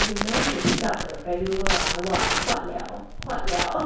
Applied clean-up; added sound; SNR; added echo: none; Crackle; -1 dB; reverberation time 0.7 s.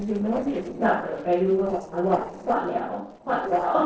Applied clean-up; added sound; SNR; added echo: neural separator model SepFormer DNS4.